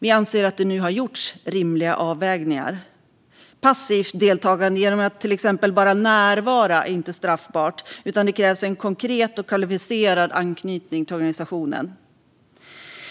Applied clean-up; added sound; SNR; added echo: none; none; none; none.